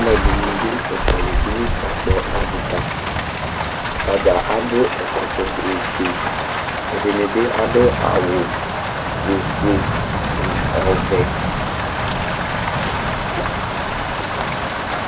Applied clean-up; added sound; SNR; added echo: none; Rain; -2 dB; none.